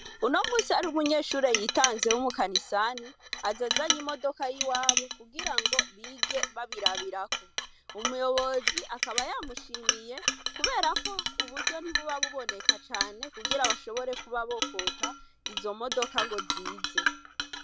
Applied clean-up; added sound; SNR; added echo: none; Chink, clink; 0 dB; none.